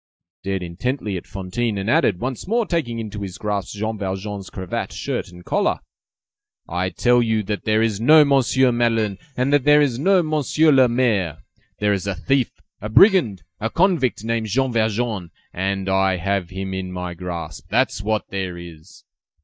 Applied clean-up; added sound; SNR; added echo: neural mask model DeepFilterNet 3.